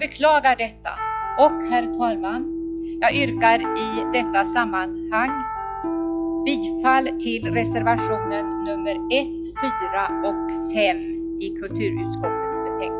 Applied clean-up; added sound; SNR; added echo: classical method log-MMSE.